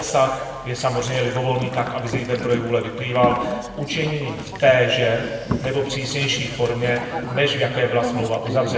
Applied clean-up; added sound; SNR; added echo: none; Boat, Water vehicle; 10 dB; reverberation time 1.2 s.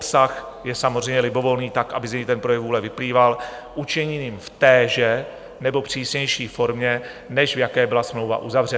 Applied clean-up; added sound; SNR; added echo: none; none; none; none.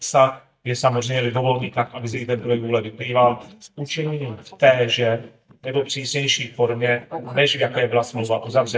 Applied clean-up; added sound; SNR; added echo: neural mask model DeepFilterNet 3.